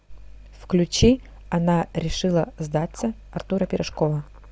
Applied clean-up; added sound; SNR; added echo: none; none; none; none.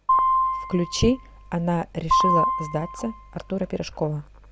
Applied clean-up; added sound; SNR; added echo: none; Piano; -2 dB; none.